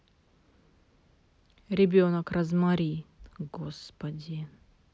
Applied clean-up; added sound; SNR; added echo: none; none; none; none.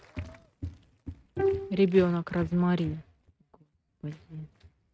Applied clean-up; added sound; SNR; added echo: neural mask model RNNoise.